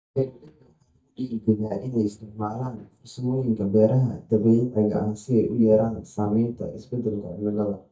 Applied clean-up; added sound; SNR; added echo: neural mask model DeepFilterNet 3.